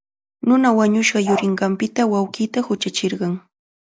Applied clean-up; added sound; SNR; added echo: neural mask model Resemble Enhance denoiser.